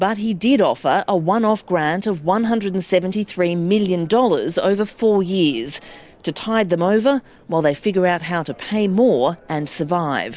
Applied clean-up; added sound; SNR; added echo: none; none; none; none.